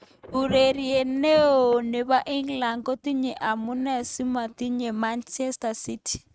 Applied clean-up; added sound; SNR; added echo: neural mask model RNNoise.